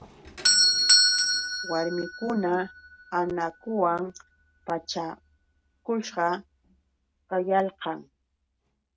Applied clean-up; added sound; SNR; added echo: none; Doorbell; -2 dB; none.